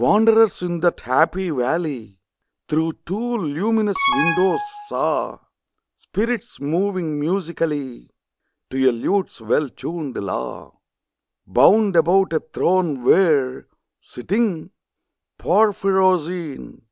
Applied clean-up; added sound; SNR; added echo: none; Alarm; 3 dB; none.